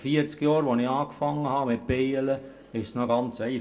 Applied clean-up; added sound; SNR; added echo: none; none; none; reverberation time 0.2 s.